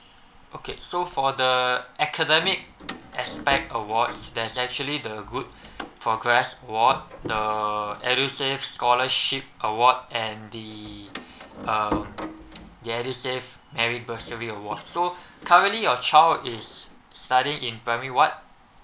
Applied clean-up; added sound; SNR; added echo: none; Door; 17 dB; none.